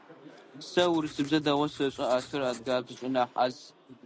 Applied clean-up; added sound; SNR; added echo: none; Writing; 19 dB; none.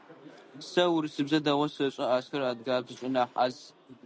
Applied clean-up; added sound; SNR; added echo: none; none; none; none.